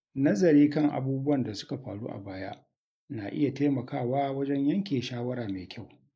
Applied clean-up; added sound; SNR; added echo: neural mask model Resemble Enhance denoiser.